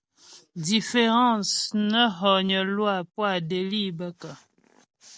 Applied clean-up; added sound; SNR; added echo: none; none; none; none.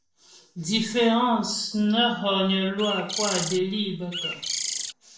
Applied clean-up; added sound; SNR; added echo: none; Bird; 4 dB; reverberation time 0.5 s.